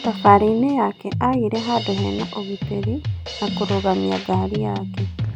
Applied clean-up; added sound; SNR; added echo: none; Drum kit; 6 dB; none.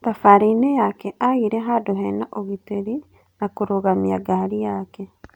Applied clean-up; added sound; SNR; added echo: none; none; none; none.